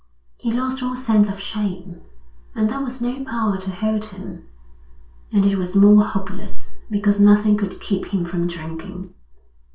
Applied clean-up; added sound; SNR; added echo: none; none; none; reverberation time 0.3 s.